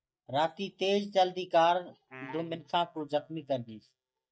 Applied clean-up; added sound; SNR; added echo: neural mask model DeepFilterNet 3.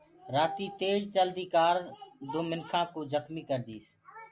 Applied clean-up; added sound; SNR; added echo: none; none; none; none.